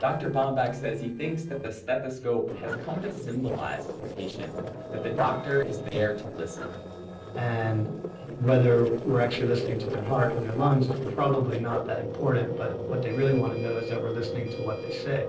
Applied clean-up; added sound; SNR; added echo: neural separator model SepFormer DNS4.